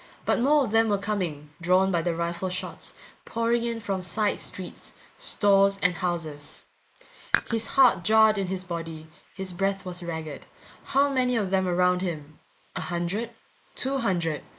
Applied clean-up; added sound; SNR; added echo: neural mask model Resemble Enhance denoiser.